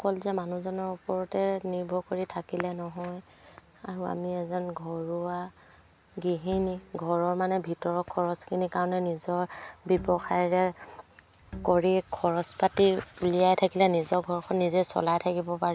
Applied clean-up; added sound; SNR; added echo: none; Bowed string instrument; 18 dB; none.